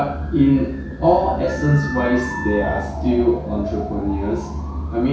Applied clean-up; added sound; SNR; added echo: none; Wind instrument, woodwind instrument; 13 dB; reverberation time 0.6 s.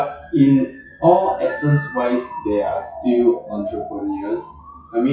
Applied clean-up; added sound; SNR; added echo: classical method WPE with log-MMSE.